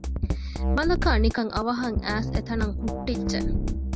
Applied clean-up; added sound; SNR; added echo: none; Drum kit; -2 dB; none.